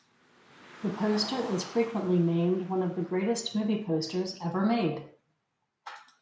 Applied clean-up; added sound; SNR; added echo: none; Car; 19 dB; none.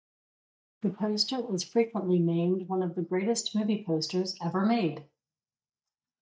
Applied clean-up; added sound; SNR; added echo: neural mask model DeepFilterNet 3.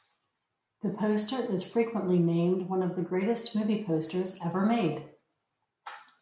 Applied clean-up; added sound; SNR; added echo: none; none; none; none.